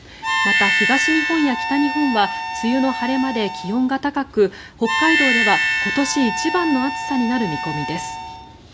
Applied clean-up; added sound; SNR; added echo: none; Harmonica; 1 dB; none.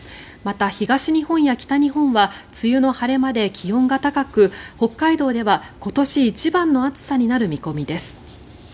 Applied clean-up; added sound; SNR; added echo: none; none; none; none.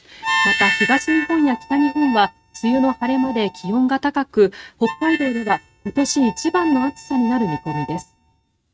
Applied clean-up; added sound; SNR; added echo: neural mask model RNNoise.